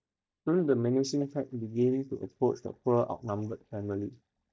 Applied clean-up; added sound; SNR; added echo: neural mask model DeepFilterNet 3.